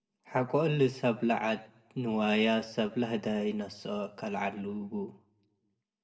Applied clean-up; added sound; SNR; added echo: none; none; none; reverberation time 0.6 s.